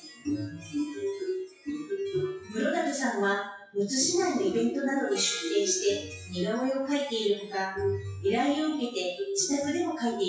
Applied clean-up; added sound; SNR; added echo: classical method WPE with log-MMSE.